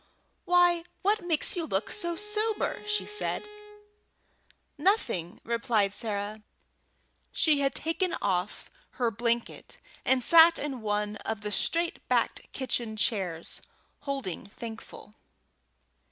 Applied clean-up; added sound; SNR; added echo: none; Bowed string instrument; 17 dB; none.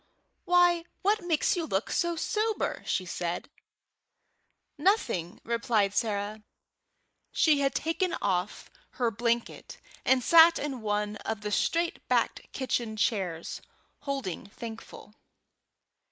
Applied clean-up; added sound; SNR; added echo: neural mask model Resemble Enhance denoiser.